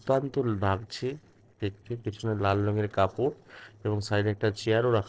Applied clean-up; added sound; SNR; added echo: neural separator model SepFormer DNS4.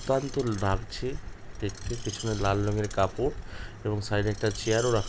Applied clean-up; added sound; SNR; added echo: none; Screech; 17 dB; none.